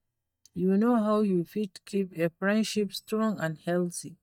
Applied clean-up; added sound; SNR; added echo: neural mask model DeepFilterNet 3.